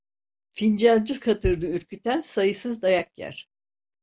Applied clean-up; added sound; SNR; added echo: none; Bass drum; 13 dB; none.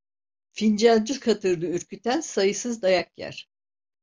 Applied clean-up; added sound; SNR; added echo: none; none; none; none.